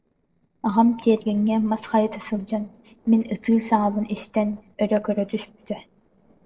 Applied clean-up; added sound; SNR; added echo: neural separator model SepFormer DNS4.